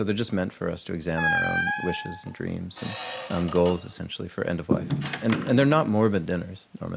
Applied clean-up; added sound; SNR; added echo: none; Squeak; 6 dB; none.